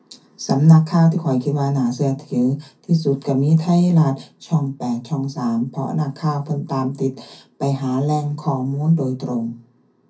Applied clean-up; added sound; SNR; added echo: none; none; none; reverberation time 0.3 s.